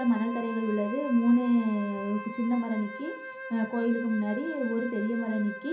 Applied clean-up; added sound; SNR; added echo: none; Wind instrument, woodwind instrument; 12 dB; reverberation time 0.5 s.